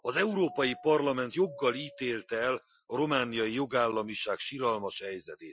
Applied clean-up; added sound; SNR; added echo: classical method Wiener filter.